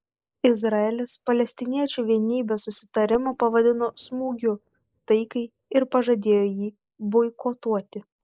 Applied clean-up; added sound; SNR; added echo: neural mask model Resemble Enhance denoiser.